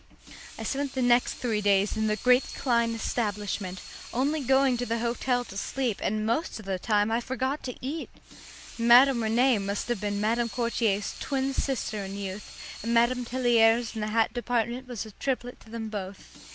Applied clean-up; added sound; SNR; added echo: none; Sink (filling or washing) / Water tap, faucet; 18 dB; none.